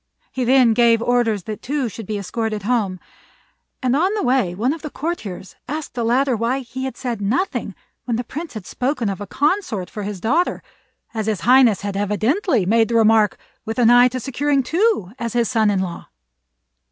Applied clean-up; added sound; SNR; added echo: none; none; none; none.